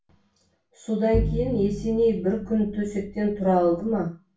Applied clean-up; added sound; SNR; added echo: none; Bowed string instrument; 8 dB; reverberation time 0.2 s.